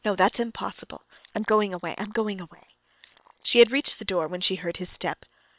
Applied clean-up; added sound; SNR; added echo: neural separator model SepFormer WHAM!.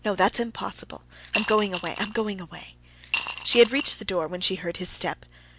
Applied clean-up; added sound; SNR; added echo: none; Coin (dropping) / Glass; 7 dB; none.